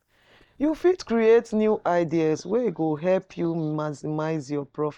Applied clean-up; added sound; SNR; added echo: neural mask model DeepFilterNet 3.